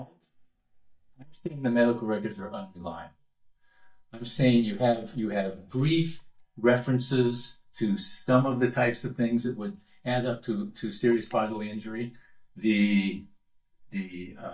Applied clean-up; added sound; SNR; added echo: neural mask model DeepFilterNet 3.